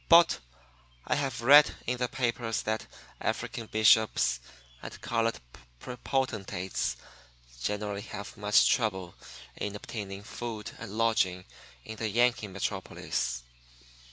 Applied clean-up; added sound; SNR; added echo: none; none; none; none.